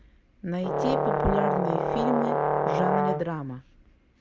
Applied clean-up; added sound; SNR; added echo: none; Brass instrument; -4 dB; none.